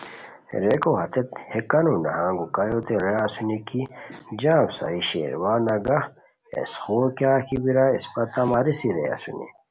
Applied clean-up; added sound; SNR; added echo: none; none; none; none.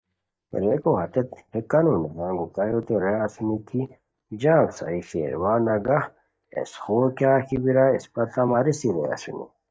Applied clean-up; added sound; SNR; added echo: neural mask model DeepFilterNet 3.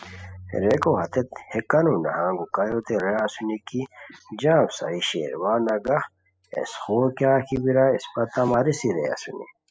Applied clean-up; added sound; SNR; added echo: classical method spectral subtraction.